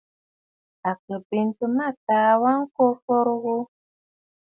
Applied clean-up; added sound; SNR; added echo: none; none; none; none.